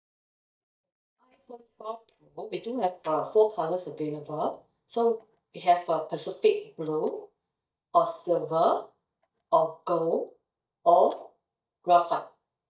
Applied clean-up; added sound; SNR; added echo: neural mask model DeepFilterNet 3.